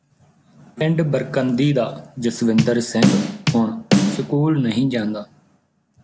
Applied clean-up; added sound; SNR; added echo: none; Bass drum / Snare drum; -2 dB; none.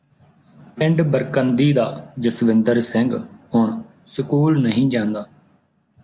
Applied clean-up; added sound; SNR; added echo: none; none; none; none.